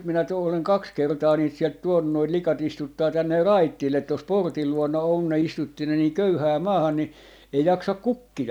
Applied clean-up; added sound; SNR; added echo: none; none; none; none.